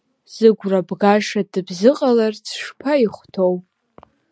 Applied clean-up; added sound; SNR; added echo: none; none; none; none.